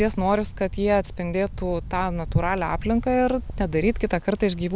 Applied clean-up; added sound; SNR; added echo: none; none; none; none.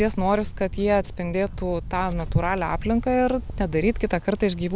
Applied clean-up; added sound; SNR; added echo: none; Car; 17 dB; none.